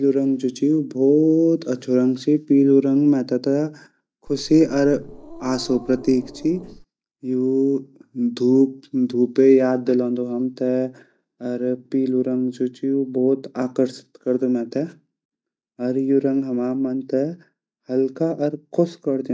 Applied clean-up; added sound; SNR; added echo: none; Growling; 18 dB; none.